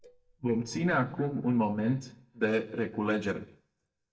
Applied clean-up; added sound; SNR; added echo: neural mask model DeepFilterNet 3.